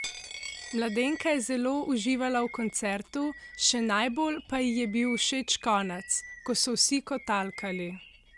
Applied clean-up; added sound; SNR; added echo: none; Coin (dropping) + Bird vocalization, bird call, bird song; 16 dB; none.